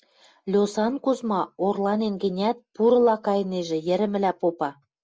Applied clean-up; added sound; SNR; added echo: none; none; none; none.